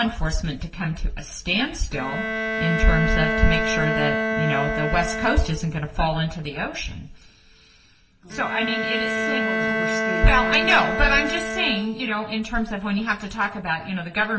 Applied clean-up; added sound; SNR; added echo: none; Bowed string instrument; 4 dB; reverberation time 0.6 s.